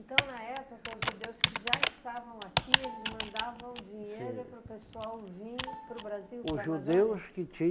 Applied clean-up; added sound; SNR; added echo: none; Computer keyboard; 0 dB; none.